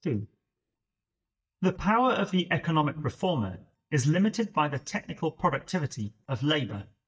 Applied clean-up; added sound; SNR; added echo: neural mask model DeepFilterNet 3.